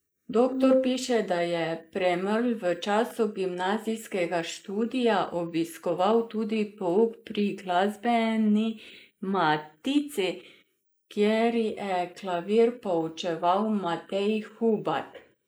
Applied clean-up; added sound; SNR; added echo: neural mask model Resemble Enhance denoiser.